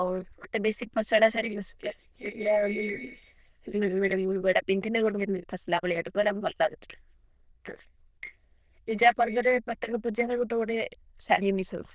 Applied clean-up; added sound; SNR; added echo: neural diffusion model UNIVERSE++.